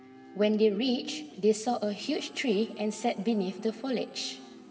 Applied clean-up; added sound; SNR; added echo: none; Livestock, farm animals, working animals; 18 dB; reverberation time 2.3 s.